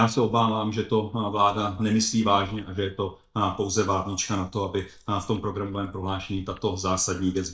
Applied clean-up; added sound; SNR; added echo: neural mask model DeepFilterNet 3.